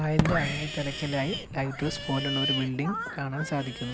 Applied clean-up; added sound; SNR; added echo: none; Fireworks + Livestock, farm animals, working animals; 3 dB; none.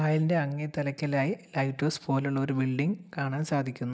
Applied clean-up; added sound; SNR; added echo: none; none; none; none.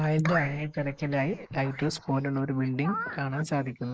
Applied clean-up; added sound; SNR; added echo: neural mask model Resemble Enhance denoiser.